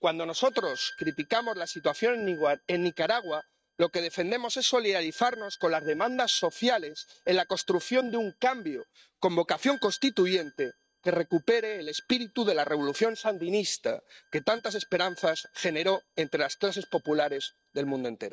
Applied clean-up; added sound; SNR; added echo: neural mask model RNNoise.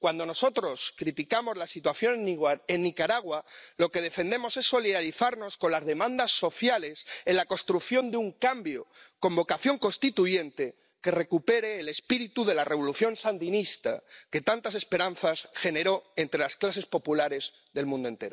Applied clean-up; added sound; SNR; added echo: none; none; none; none.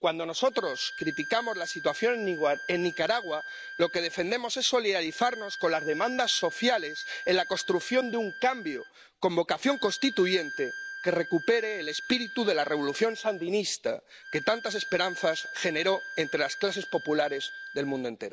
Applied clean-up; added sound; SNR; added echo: none; Bowed string instrument; 12 dB; none.